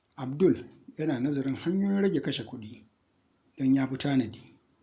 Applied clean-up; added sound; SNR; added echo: none; none; none; none.